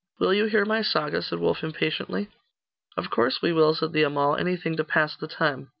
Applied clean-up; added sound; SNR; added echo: none; none; none; none.